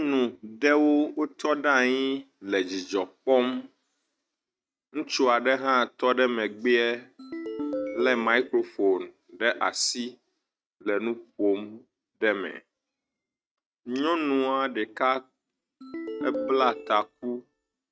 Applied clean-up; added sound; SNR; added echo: neural mask model RNNoise.